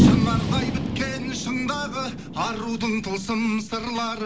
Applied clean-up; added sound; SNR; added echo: none; Fireworks; -2 dB; none.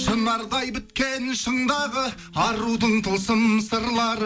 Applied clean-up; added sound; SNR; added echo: none; none; none; none.